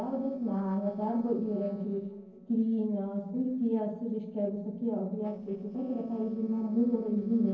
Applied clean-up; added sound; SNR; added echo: neural separator model SepFormer DNS4.